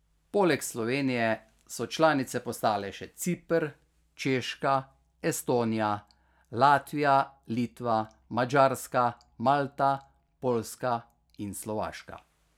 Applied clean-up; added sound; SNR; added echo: none; none; none; none.